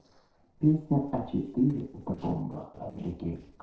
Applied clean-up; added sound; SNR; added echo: neural separator model SepFormer DNS4.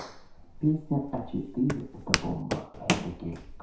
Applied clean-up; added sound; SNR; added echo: none; Walk, footsteps; 3 dB; reverberation time 0.6 s.